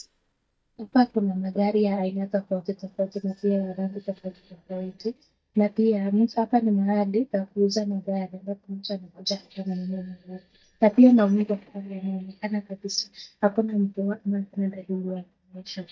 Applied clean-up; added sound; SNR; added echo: neural mask model DeepFilterNet 3.